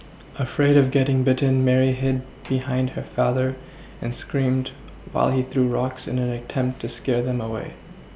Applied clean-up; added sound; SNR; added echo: none; none; none; none.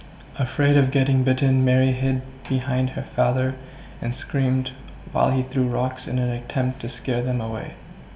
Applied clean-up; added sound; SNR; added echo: none; none; none; reverberation time 0.4 s.